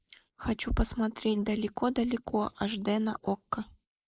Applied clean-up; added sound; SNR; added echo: neural mask model Resemble Enhance denoiser.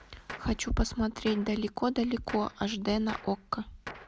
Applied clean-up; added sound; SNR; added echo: none; Gunshot, gunfire; 16 dB; none.